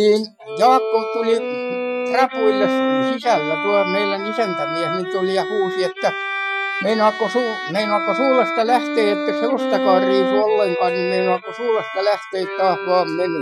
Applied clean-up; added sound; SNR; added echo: classical method Wiener filter.